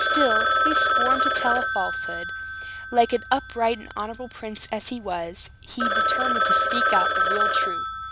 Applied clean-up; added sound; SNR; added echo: none; Telephone; -4 dB; none.